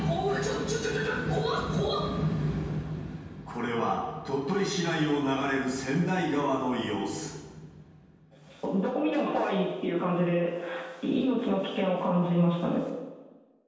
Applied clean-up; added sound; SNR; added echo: none; none; none; reverberation time 1.2 s.